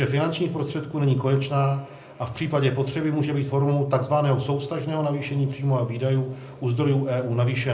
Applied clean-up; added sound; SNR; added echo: none; none; none; reverberation time 0.4 s.